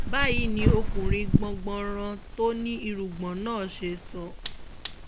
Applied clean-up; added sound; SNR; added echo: none; Fire; -3 dB; none.